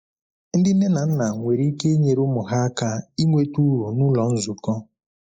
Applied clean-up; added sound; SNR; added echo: neural mask model Resemble Enhance denoiser.